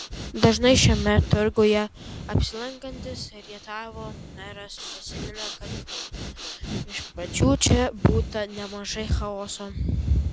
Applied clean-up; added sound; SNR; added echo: none; Breathing; 13 dB; none.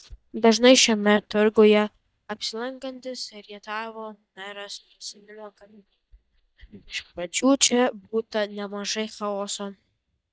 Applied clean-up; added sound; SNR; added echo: neural mask model DeepFilterNet 3.